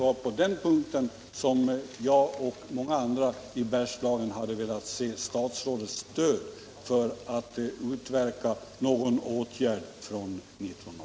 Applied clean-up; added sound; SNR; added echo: none; none; none; none.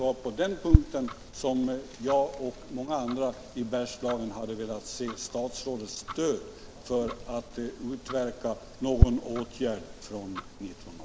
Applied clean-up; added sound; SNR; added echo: none; Tick-tock; 0 dB; none.